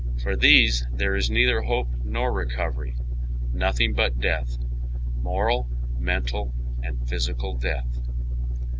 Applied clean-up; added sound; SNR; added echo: none; none; none; none.